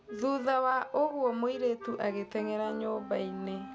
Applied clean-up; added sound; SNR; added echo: none; Wind instrument, woodwind instrument; 14 dB; none.